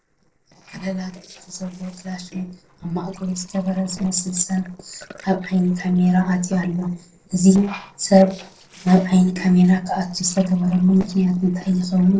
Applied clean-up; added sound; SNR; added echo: neural separator model SepFormer DNS4.